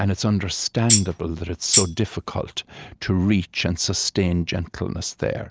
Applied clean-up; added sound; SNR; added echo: none; Tambourine; 0 dB; none.